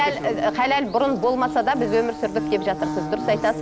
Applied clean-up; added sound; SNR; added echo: none; Buzz / Bird; 8 dB; none.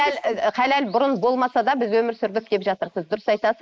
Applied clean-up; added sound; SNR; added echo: neural mask model Resemble Enhance denoiser.